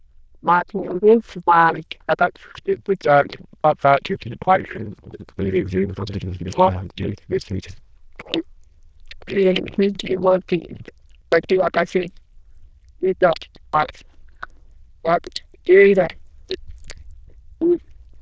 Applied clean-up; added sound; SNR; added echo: neural diffusion model UNIVERSE++.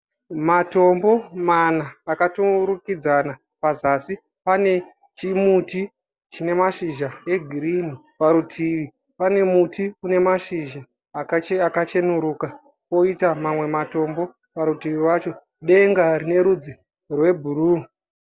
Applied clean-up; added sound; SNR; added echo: none; none; none; none.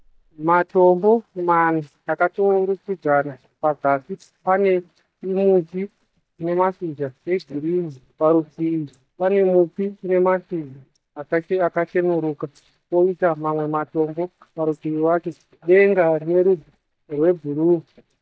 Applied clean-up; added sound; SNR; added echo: neural mask model DeepFilterNet 3.